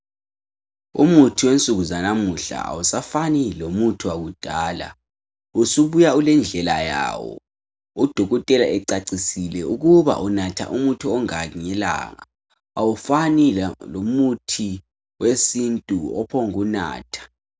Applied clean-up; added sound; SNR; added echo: none; none; none; none.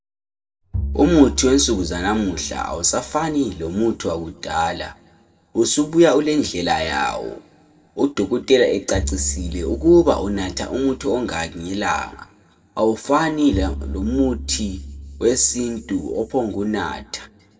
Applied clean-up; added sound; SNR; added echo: none; Bowed string instrument; 10 dB; reverberation time 1.1 s.